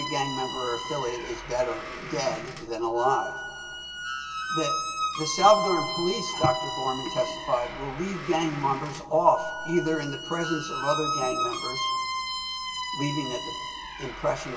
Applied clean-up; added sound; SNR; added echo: none; Squeak; 5 dB; reverberation time 0.1 s.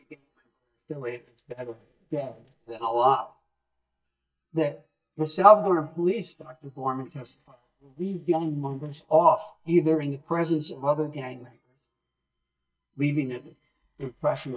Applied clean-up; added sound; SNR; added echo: neural mask model DeepFilterNet 3.